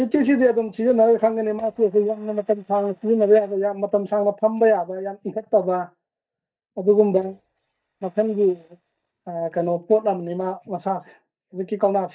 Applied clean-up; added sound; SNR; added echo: neural mask model DeepFilterNet 3.